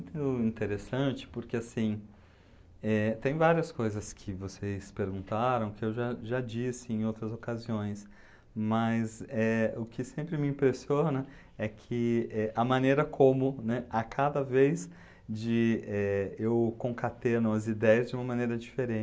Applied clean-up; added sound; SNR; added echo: none; none; none; none.